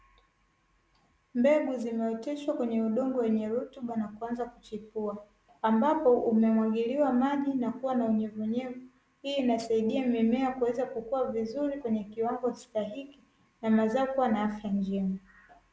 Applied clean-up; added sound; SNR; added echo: none; none; none; none.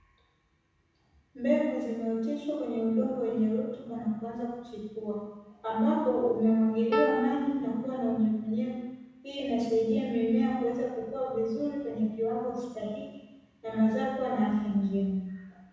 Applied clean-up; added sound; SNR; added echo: none; Piano; 2 dB; reverberation time 1.1 s.